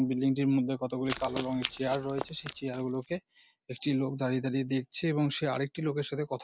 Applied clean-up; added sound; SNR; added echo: none; Run; 11 dB; none.